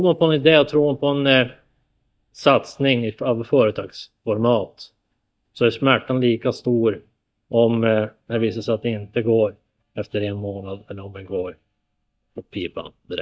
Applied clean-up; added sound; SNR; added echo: neural mask model DeepFilterNet 3.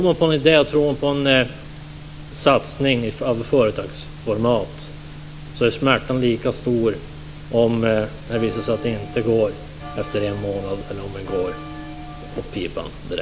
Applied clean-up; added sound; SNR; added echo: none; Bell; 16 dB; none.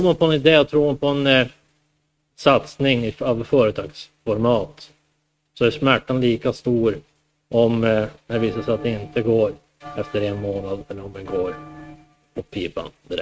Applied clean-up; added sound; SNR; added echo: neural mask model RNNoise.